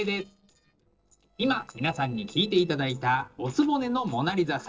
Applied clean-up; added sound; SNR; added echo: neural separator model SepFormer DNS4.